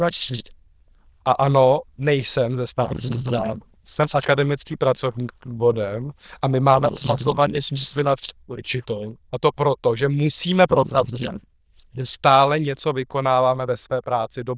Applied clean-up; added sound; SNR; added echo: neural diffusion model UNIVERSE++.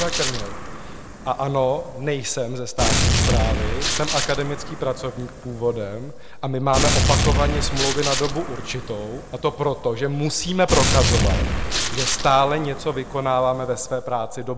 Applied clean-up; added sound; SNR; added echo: none; Gunshot, gunfire; 0 dB; none.